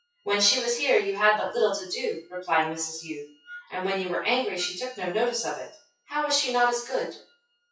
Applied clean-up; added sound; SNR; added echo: classical method WPE with log-MMSE.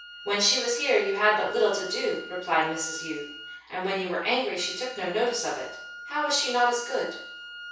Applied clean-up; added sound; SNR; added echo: none; Wind instrument, woodwind instrument; 14 dB; reverberation time 0.6 s.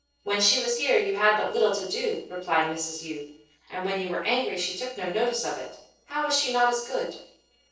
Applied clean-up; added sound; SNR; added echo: neural separator model SepFormer DNS4.